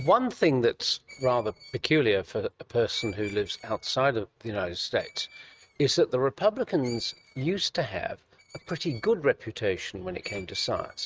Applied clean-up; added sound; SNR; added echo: neural mask model RNNoise.